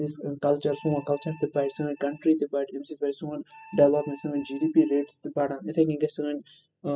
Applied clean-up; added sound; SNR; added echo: classical method spectral subtraction.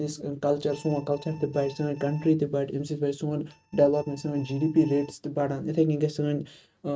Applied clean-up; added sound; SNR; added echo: neural mask model RNNoise.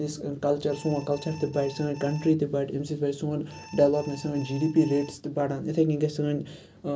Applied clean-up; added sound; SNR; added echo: none; Alarm; 20 dB; none.